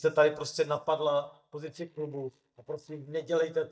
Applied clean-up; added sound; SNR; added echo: neural mask model DeepFilterNet 3.